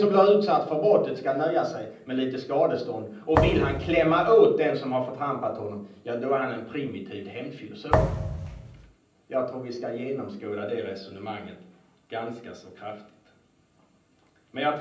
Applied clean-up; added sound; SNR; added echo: none; Thump, thud; 1 dB; reverberation time 0.6 s.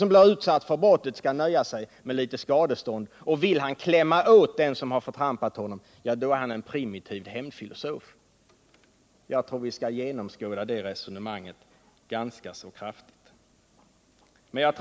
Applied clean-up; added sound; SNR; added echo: none; none; none; none.